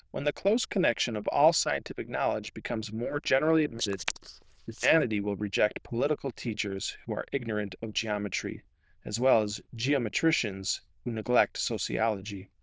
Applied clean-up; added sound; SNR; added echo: neural diffusion model UNIVERSE++.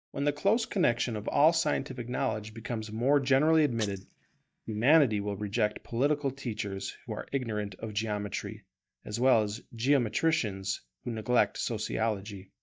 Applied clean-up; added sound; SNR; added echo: neural mask model DeepFilterNet 3.